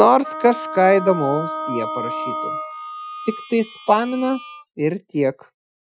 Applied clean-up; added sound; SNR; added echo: classical method Wiener filter.